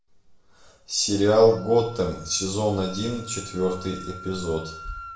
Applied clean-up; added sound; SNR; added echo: none; Wind instrument, woodwind instrument; 19 dB; reverberation time 0.5 s.